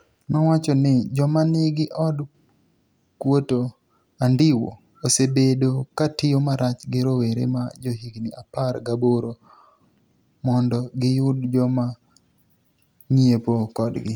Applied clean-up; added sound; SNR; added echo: none; none; none; none.